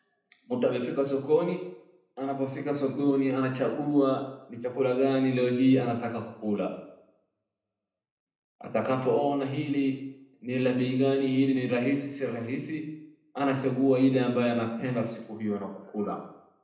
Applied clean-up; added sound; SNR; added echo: none; none; none; reverberation time 0.8 s.